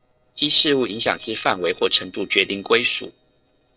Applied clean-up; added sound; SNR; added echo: neural separator model SepFormer DNS4.